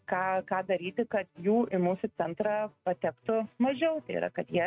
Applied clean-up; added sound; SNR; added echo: neural mask model RNNoise.